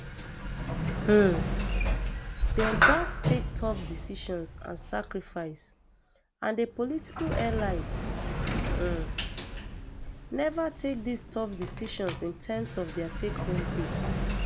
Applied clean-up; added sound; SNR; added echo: none; Sliding door; -1 dB; none.